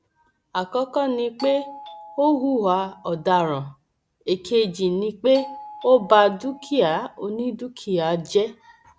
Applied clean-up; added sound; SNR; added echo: none; Doorbell; 18 dB; none.